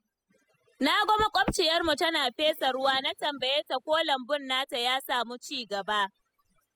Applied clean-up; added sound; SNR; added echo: classical method spectral subtraction.